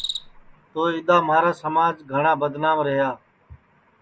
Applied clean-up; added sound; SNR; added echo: none; Cricket; 18 dB; none.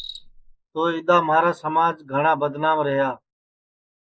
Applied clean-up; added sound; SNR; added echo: neural mask model Resemble Enhance denoiser.